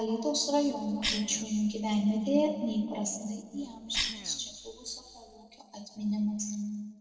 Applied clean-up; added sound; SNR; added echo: neural separator model SepFormer DNS4.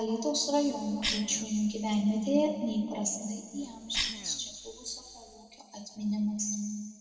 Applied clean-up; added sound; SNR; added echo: none; Cough; 10 dB; reverberation time 2.0 s.